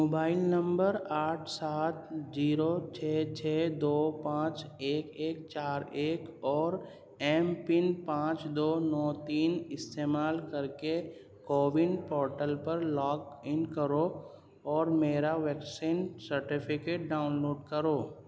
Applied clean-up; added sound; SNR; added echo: none; none; none; none.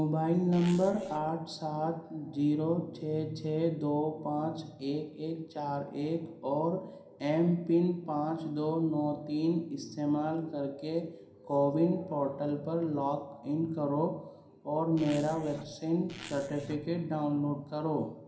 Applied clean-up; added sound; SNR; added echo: none; Zipper (clothing); 18 dB; reverberation time 0.5 s.